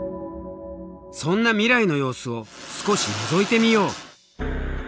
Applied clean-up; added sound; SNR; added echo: none; none; none; none.